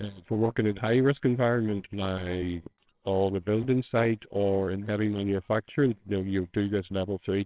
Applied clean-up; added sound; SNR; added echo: neural separator model SepFormer WHAMR!.